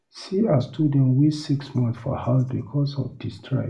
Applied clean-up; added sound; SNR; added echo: none; none; none; reverberation time 0.3 s.